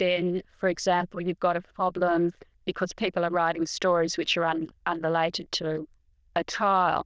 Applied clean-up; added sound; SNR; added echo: neural diffusion model UNIVERSE++.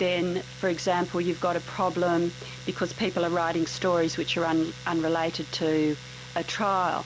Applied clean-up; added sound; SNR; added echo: none; Domestic sounds, home sounds; 15 dB; none.